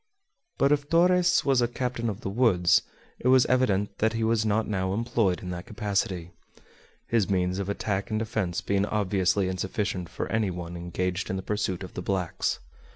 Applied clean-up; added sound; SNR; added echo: none; none; none; none.